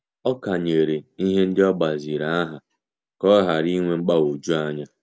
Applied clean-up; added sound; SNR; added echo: none; none; none; none.